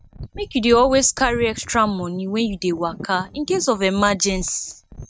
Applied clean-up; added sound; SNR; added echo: neural mask model RNNoise.